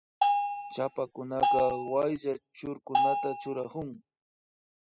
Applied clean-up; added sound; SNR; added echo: classical method spectral subtraction.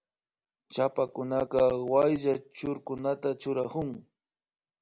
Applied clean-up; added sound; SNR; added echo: none; none; none; none.